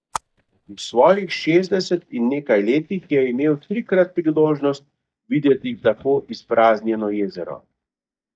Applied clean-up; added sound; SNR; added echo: neural mask model DeepFilterNet 3.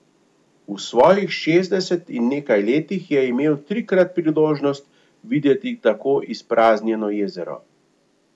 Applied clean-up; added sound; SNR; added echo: none; none; none; none.